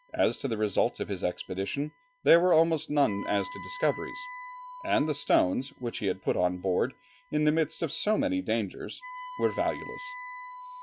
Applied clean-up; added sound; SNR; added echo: classical method log-MMSE.